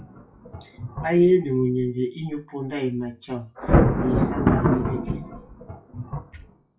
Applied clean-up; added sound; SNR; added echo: classical method WPE with log-MMSE.